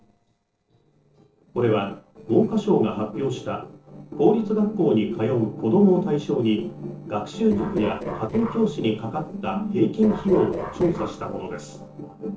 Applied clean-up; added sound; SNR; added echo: neural separator model SepFormer DNS4.